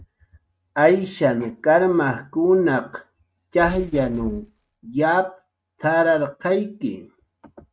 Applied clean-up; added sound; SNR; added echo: neural mask model RNNoise.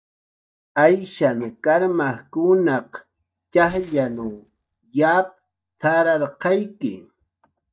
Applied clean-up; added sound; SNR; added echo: neural mask model DeepFilterNet 3.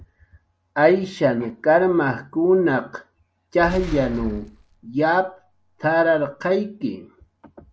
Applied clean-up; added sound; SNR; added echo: none; Boom; 15 dB; none.